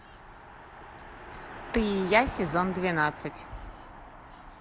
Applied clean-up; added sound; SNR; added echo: none; Car passing by; 12 dB; none.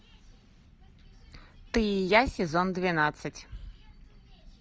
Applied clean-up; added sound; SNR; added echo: none; none; none; none.